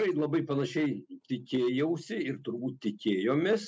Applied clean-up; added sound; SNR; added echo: none; none; none; none.